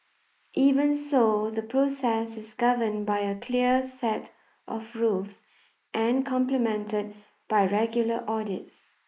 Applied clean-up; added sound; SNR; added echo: neural mask model Resemble Enhance denoiser.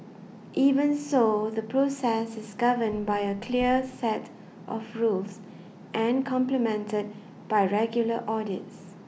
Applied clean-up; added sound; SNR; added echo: none; Car; 19 dB; none.